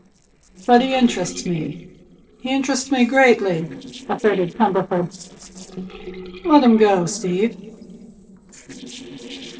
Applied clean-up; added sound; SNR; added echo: neural separator model SepFormer DNS4.